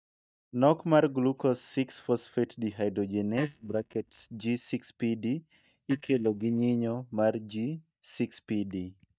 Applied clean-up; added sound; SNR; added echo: neural mask model DeepFilterNet 3.